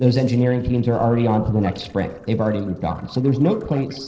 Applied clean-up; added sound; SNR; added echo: neural separator model SepFormer DNS4.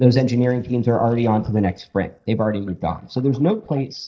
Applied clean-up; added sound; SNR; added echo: neural mask model DeepFilterNet 3.